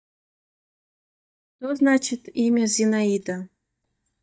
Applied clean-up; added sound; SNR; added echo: neural mask model DeepFilterNet 3.